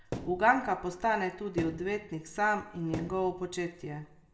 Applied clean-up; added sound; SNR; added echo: none; Thump, thud; 13 dB; reverberation time 1.0 s.